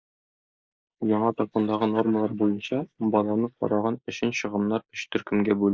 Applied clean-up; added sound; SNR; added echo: neural mask model Resemble Enhance denoiser.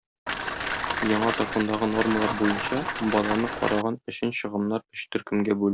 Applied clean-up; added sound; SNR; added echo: none; Rain; 3 dB; none.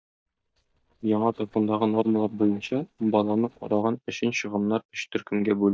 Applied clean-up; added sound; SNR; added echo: neural mask model DeepFilterNet 3.